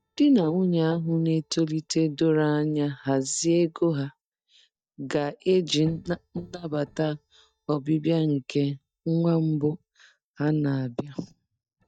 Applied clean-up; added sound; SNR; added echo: neural mask model DeepFilterNet 3.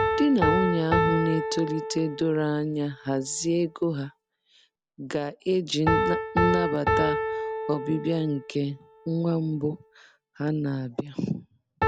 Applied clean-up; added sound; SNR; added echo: none; Piano; 2 dB; none.